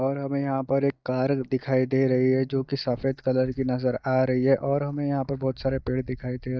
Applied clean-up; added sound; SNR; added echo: neural mask model DeepFilterNet 3.